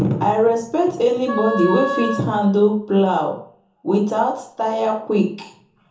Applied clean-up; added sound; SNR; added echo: none; Wind instrument, woodwind instrument; 8 dB; reverberation time 1.0 s.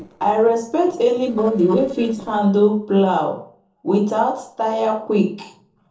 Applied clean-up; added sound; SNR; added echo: neural separator model SepFormer DNS4.